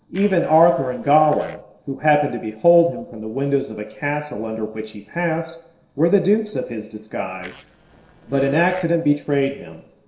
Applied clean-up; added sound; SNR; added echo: neural separator model SepFormer DNS4.